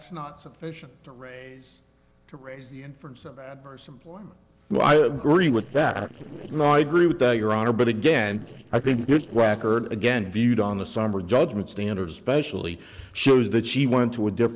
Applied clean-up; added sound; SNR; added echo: neural separator model SepFormer DNS4.